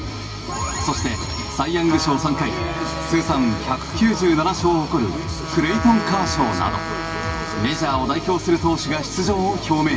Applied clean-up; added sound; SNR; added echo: none; Trumpet; 11 dB; reverberation time 2.5 s.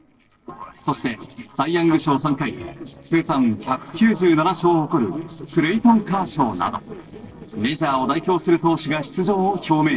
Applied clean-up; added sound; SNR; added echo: neural separator model SepFormer DNS4.